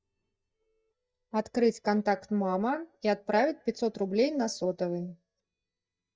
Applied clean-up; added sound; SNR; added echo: neural mask model DeepFilterNet 3.